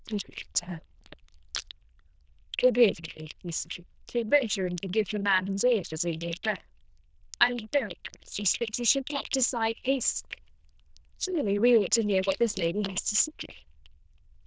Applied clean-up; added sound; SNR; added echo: neural diffusion model UNIVERSE++.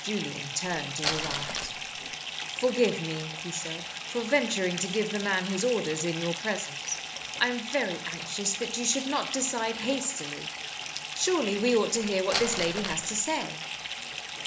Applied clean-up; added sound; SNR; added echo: none; Fill (with liquid) / Bathtub (filling or washing) + Crumpling, crinkling; 5 dB; none.